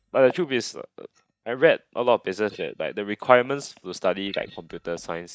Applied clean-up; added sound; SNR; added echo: neural mask model DeepFilterNet 3.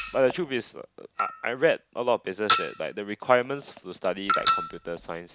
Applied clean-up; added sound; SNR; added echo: none; Chink, clink; -2 dB; none.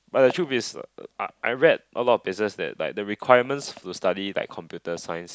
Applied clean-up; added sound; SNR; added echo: none; none; none; none.